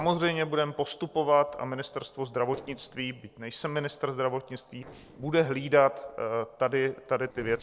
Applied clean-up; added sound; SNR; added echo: neural separator model SepFormer DNS4.